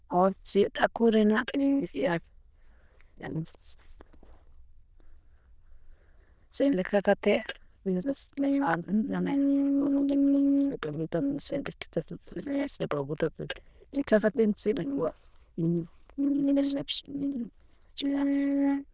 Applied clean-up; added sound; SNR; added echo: neural diffusion model UNIVERSE++.